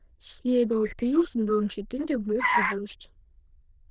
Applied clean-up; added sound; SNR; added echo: neural diffusion model UNIVERSE++.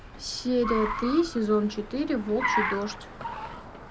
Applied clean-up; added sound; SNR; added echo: none; Car; 6 dB; none.